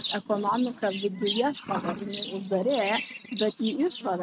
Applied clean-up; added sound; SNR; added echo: neural mask model RNNoise.